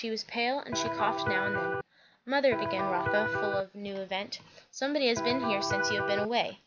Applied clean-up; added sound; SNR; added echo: none; Electric guitar; -1 dB; none.